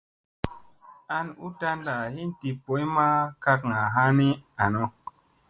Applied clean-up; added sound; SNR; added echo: none; none; none; none.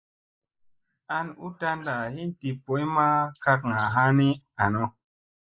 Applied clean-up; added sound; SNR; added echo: neural mask model Resemble Enhance denoiser.